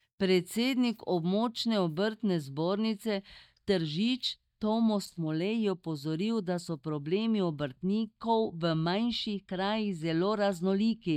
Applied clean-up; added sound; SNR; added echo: neural mask model DeepFilterNet 3.